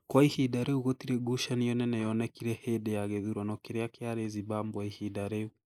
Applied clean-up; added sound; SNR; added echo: neural mask model Resemble Enhance denoiser.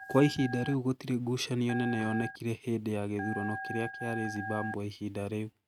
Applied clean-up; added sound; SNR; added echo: neural mask model RNNoise.